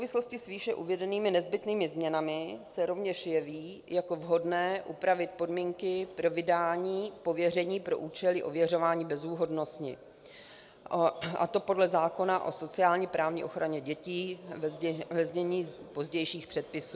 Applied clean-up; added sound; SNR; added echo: none; none; none; none.